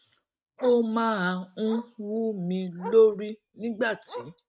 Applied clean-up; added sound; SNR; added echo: neural mask model RNNoise.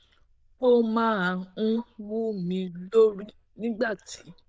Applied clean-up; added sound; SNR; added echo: neural diffusion model UNIVERSE++.